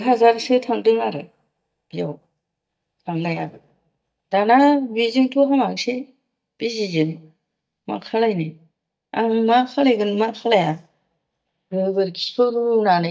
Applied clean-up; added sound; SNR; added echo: neural mask model DeepFilterNet 3.